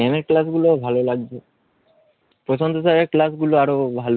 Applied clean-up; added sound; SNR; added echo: none; none; none; none.